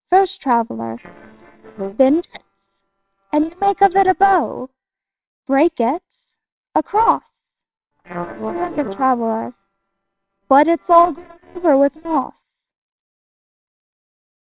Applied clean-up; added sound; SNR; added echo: neural separator model SepFormer WHAMR!.